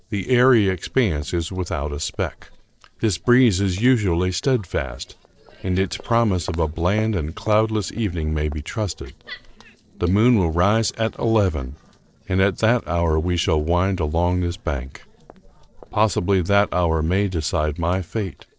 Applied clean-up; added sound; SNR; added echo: neural separator model SepFormer DNS4.